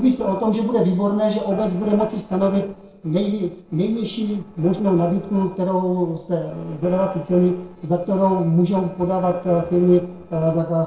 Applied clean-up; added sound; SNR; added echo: neural separator model SepFormer DNS4.